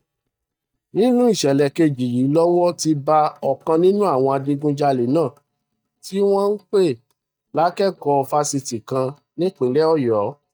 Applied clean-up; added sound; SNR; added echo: neural mask model DeepFilterNet 3.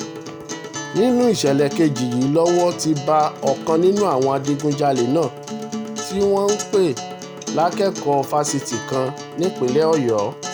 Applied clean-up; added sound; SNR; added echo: none; Acoustic guitar; 11 dB; none.